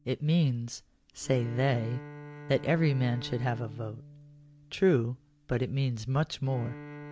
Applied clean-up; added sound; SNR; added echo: none; Bowed string instrument; 16 dB; none.